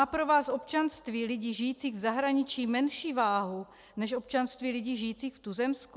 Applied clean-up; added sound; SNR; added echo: none; none; none; none.